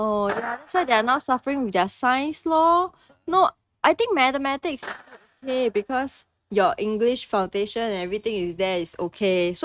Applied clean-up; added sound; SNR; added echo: neural mask model RNNoise.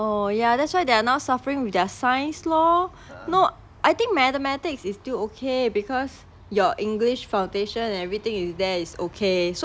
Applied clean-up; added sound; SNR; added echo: none; none; none; none.